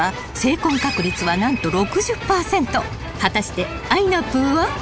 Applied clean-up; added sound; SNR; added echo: none; Engine; 15 dB; none.